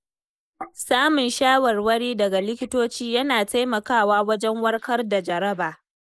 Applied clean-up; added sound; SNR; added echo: neural mask model Resemble Enhance denoiser.